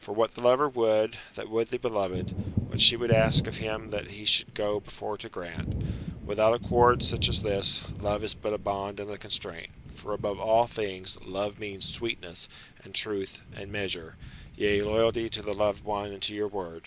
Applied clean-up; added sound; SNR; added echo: none; Thunder; 9 dB; none.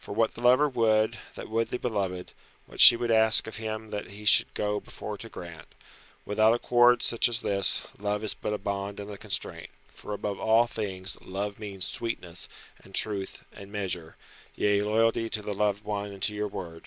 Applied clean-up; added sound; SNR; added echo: none; none; none; none.